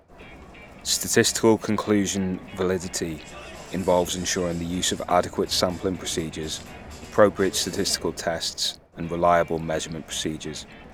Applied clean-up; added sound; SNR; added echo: none; Crowd; 17 dB; none.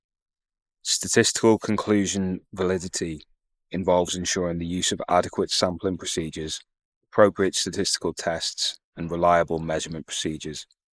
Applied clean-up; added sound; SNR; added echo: neural mask model Resemble Enhance denoiser.